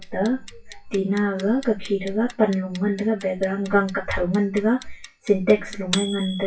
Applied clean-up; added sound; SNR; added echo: classical method WPE with log-MMSE.